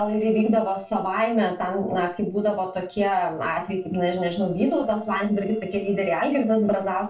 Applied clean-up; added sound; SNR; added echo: neural separator model SepFormer DNS4.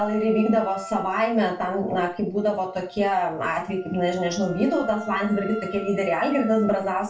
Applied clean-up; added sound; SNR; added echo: none; Wind instrument, woodwind instrument; 16 dB; reverberation time 0.3 s.